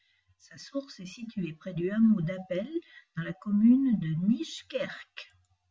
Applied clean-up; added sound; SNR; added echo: none; none; none; none.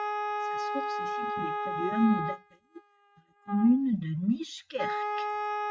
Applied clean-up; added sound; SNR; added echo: neural mask model RNNoise.